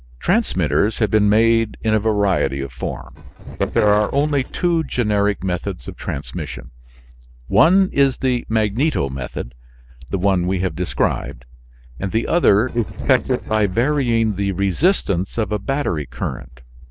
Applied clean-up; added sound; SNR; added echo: neural separator model SepFormer DNS4.